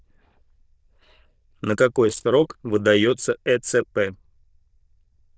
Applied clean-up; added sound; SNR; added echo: neural diffusion model UNIVERSE++.